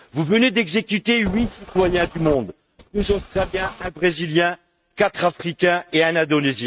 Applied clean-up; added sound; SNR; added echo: neural mask model RNNoise.